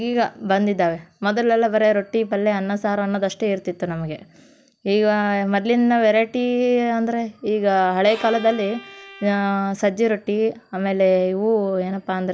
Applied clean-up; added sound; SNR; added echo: none; Bowed string instrument; 18 dB; none.